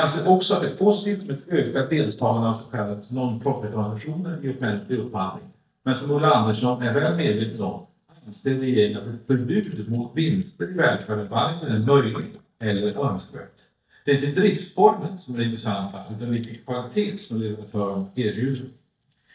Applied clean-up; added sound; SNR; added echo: neural mask model DeepFilterNet 3.